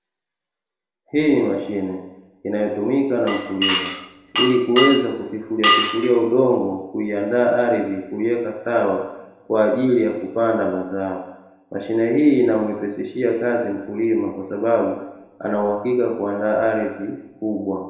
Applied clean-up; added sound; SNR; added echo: none; Glass; 1 dB; reverberation time 1.0 s.